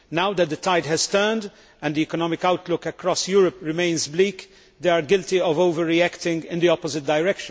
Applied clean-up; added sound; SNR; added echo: none; none; none; none.